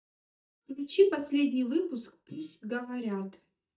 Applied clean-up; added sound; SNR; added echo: neural mask model DeepFilterNet 3.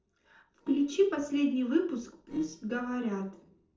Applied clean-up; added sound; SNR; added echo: neural separator model SepFormer DNS4.